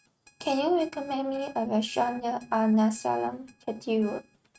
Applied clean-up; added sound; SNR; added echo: neural mask model RNNoise.